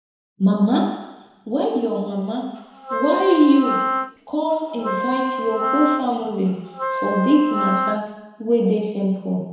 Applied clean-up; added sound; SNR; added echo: none; Wind instrument, woodwind instrument; 4 dB; reverberation time 1.0 s.